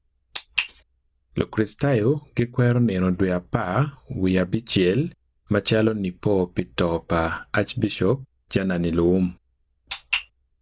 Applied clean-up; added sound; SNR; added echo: none; none; none; none.